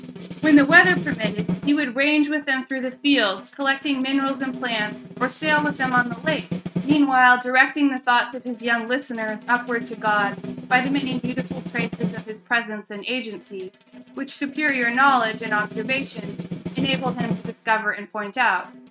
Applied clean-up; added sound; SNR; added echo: neural mask model RNNoise.